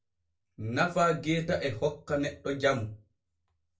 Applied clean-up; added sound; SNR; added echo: none; none; none; reverberation time 0.2 s.